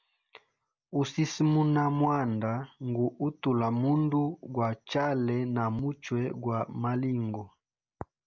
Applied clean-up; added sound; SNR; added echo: none; none; none; none.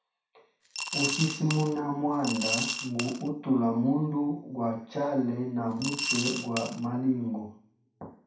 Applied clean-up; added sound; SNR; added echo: none; Coin (dropping) / Glass; 4 dB; reverberation time 0.6 s.